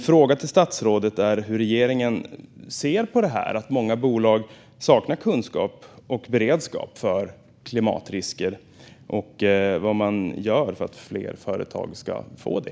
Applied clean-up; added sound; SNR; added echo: none; none; none; none.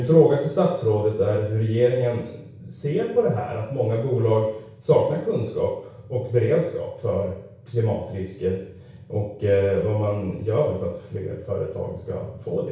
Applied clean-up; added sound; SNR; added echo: none; none; none; reverberation time 0.6 s.